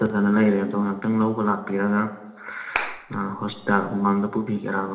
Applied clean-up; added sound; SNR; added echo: none; Clapping; 9 dB; reverberation time 0.8 s.